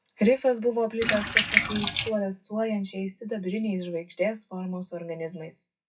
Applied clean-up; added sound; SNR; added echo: classical method WPE with log-MMSE.